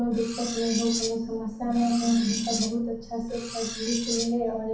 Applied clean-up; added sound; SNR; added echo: none; Cutlery, silverware; 8 dB; reverberation time 0.6 s.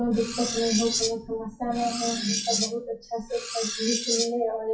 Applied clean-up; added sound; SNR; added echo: classical method WPE with log-MMSE.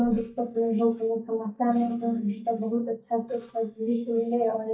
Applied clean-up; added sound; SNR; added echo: neural mask model DeepFilterNet 3.